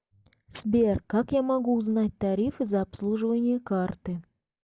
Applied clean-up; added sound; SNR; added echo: none; none; none; none.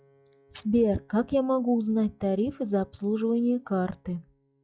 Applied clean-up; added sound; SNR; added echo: classical method log-MMSE.